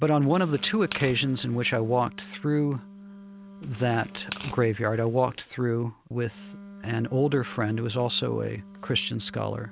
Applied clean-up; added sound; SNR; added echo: none; Tearing + Wind instrument, woodwind instrument; 17 dB; none.